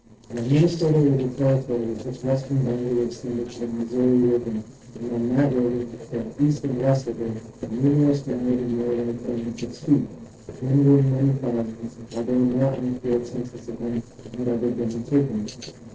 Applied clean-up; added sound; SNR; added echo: neural separator model SepFormer DNS4.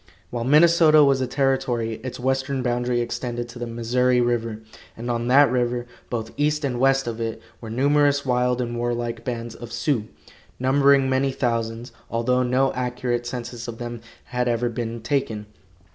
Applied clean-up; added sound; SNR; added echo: none; none; none; none.